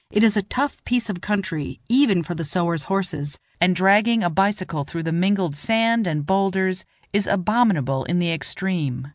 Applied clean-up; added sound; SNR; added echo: none; none; none; none.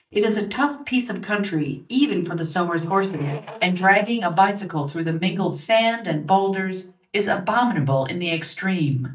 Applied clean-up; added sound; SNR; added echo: neural mask model DeepFilterNet 3.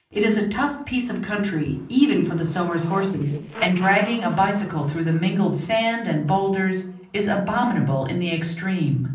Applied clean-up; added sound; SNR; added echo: neural separator model SepFormer DNS4.